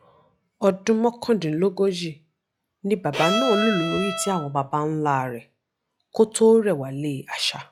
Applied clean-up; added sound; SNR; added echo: classical method log-MMSE.